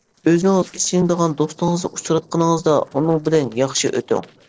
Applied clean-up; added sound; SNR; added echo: neural separator model SepFormer DNS4.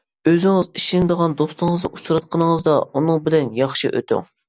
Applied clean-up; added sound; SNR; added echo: none; none; none; none.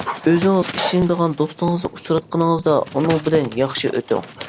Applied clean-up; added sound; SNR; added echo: none; Dog; 12 dB; none.